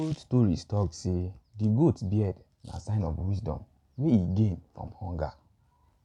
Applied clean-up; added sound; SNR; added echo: none; none; none; none.